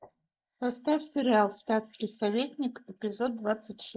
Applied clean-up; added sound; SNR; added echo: neural mask model Resemble Enhance denoiser.